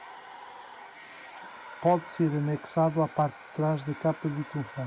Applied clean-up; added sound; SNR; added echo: none; Domestic sounds, home sounds; 16 dB; none.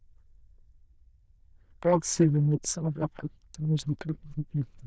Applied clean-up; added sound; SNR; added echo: neural diffusion model UNIVERSE++.